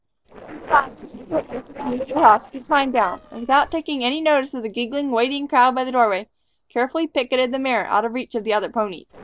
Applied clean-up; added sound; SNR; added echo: neural separator model SepFormer DNS4.